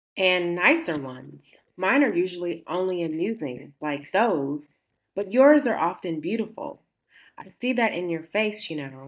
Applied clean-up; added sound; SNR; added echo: neural mask model DeepFilterNet 3.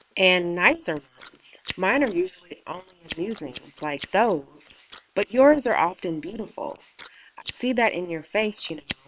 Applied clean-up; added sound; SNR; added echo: neural separator model SepFormer WHAM!.